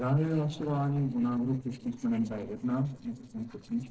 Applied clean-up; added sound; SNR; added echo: neural separator model SepFormer DNS4.